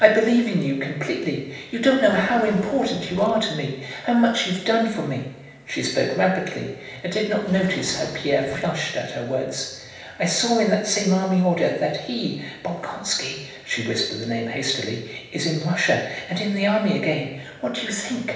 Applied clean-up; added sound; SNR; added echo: none; Drawer open or close; 17 dB; reverberation time 0.9 s.